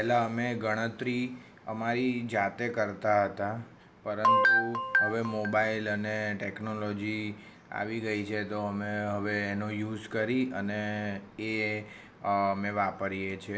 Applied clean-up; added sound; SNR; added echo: none; none; none; none.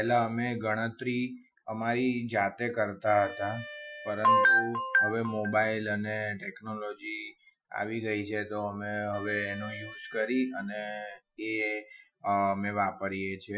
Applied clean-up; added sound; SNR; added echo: classical method Wiener filter.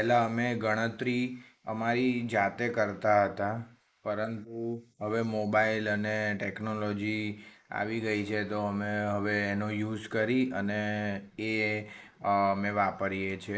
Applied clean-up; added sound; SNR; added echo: neural mask model Resemble Enhance denoiser.